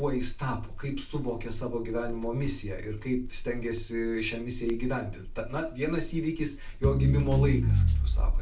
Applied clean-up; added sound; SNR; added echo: none; Crackle; -2 dB; reverberation time 0.3 s.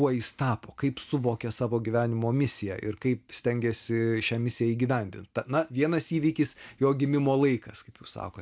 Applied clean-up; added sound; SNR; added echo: none; none; none; none.